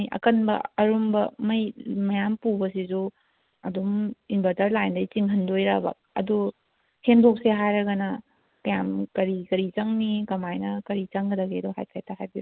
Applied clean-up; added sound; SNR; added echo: none; none; none; none.